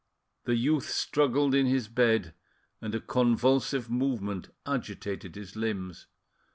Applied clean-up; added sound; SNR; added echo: none; none; none; none.